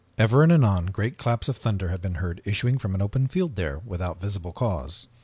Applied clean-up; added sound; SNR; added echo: none; none; none; none.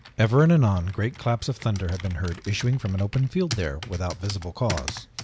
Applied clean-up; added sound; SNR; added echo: none; Computer keyboard; 15 dB; none.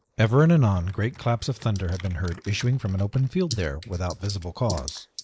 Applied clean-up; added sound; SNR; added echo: neural mask model Resemble Enhance denoiser.